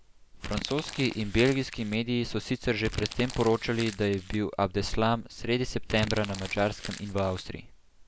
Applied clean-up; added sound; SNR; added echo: none; Crumpling, crinkling; 12 dB; none.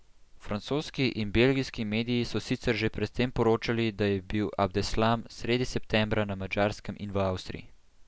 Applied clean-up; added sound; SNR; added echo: none; none; none; none.